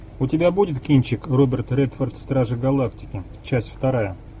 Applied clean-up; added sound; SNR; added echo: none; none; none; none.